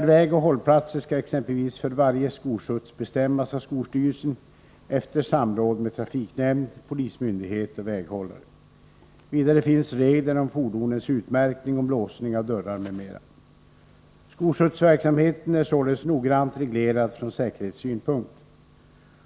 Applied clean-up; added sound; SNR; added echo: none; none; none; none.